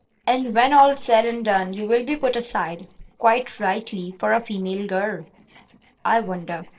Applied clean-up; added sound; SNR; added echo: neural separator model SepFormer DNS4.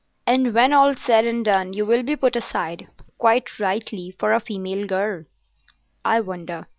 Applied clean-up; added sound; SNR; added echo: none; none; none; none.